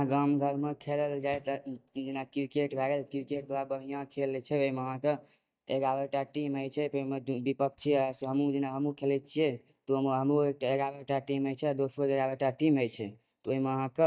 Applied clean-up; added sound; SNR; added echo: neural mask model DeepFilterNet 3.